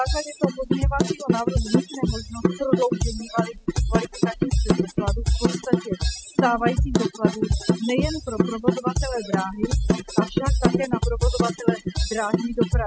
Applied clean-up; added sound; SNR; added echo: classical method spectral subtraction.